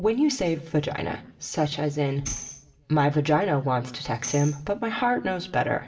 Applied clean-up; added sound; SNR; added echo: none; Tambourine; 15 dB; reverberation time 0.8 s.